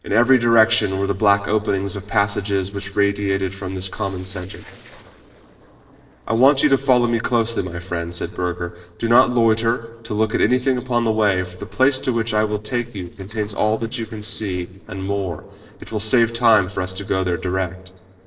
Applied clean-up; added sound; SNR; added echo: neural separator model SepFormer DNS4.